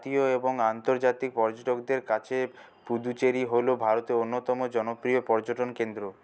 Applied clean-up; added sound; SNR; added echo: none; none; none; none.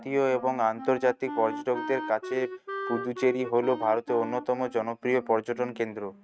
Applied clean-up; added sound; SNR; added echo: neural mask model RNNoise.